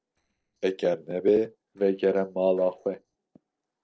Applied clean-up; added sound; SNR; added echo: neural separator model SepFormer DNS4.